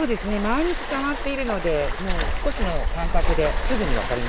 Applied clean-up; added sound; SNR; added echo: none; Waves, surf; -3 dB; none.